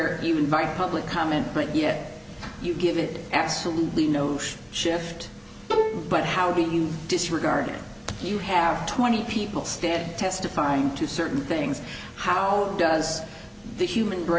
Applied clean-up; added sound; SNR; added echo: none; Bowed string instrument; 2 dB; none.